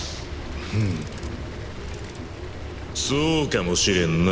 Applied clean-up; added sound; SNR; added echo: none; Water; 15 dB; none.